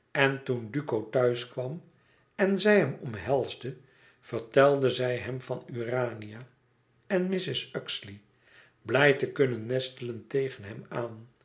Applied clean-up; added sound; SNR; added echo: none; none; none; none.